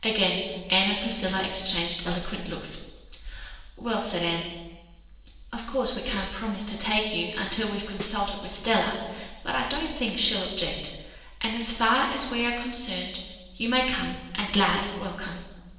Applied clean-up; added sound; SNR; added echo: neural separator model SepFormer DNS4.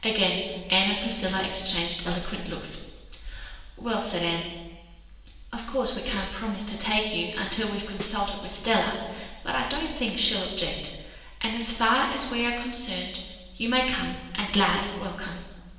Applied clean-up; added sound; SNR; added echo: none; Snare drum; 12 dB; reverberation time 1.3 s.